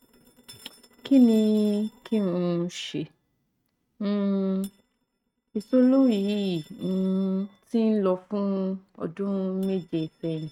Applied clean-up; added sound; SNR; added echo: neural mask model RNNoise.